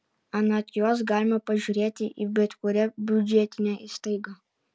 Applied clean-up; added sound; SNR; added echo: none; none; none; none.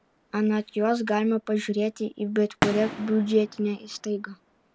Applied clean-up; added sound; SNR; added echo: none; Fireworks; 11 dB; none.